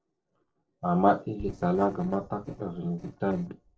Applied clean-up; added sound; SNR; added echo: neural separator model SepFormer DNS4.